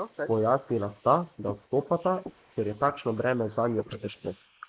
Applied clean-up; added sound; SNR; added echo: neural mask model Resemble Enhance denoiser.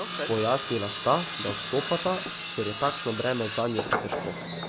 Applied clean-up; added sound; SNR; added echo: none; Tools; 4 dB; none.